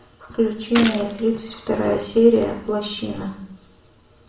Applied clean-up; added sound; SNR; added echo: none; Gunshot, gunfire; 9 dB; reverberation time 0.7 s.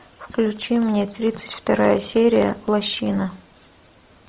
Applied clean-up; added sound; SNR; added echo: none; none; none; none.